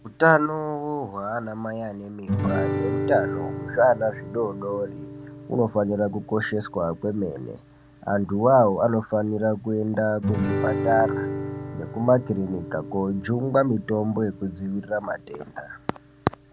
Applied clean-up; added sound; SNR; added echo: none; Guitar; 8 dB; none.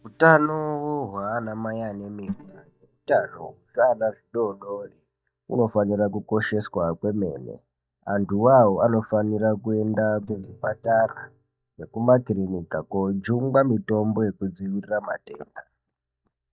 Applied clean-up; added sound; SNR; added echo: neural mask model DeepFilterNet 3.